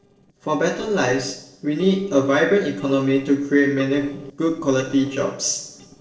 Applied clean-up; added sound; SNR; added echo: neural separator model SepFormer DNS4.